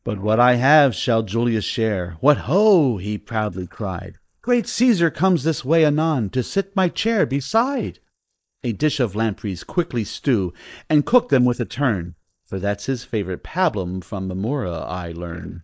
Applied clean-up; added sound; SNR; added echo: neural mask model Resemble Enhance denoiser.